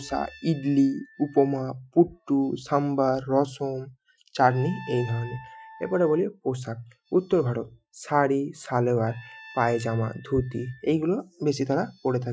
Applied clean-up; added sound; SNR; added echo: classical method Wiener filter.